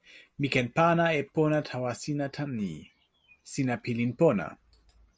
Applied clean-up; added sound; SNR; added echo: none; none; none; none.